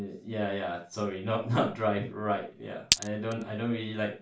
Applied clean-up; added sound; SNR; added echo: none; Glass; 0 dB; reverberation time 0.3 s.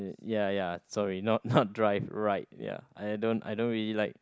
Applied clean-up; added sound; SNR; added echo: none; none; none; none.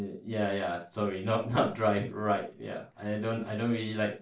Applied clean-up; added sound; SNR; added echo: neural separator model SepFormer DNS4.